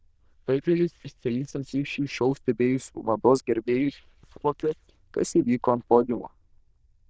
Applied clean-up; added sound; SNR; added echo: neural diffusion model UNIVERSE++.